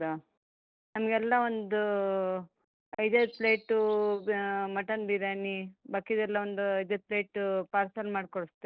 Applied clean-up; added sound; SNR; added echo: neural separator model SepFormer DNS4.